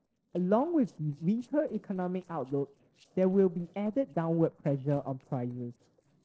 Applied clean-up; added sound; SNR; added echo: neural separator model SepFormer DNS4.